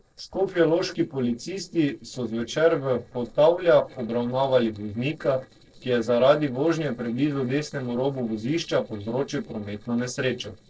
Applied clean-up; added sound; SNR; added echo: neural separator model SepFormer DNS4.